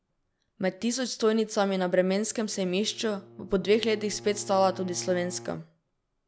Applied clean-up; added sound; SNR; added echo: none; Bowed string instrument; 20 dB; none.